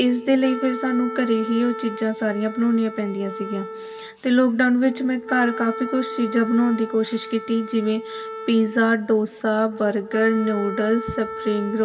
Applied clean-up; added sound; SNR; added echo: none; Wind instrument, woodwind instrument; 11 dB; reverberation time 1.5 s.